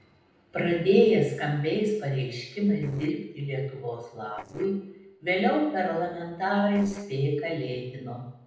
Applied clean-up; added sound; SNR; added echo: neural separator model SepFormer DNS4.